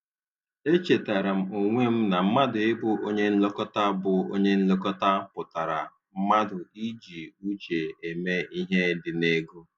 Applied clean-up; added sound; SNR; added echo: none; none; none; none.